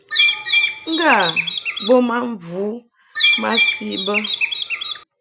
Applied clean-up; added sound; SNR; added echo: none; Bird; -2 dB; none.